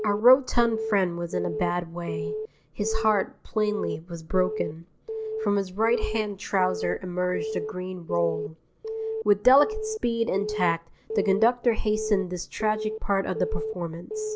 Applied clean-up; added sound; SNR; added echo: none; Alarm / Keyboard (musical); 7 dB; none.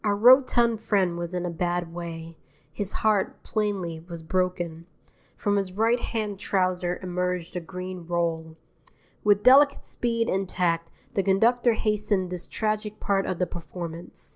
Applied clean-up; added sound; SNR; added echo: none; none; none; none.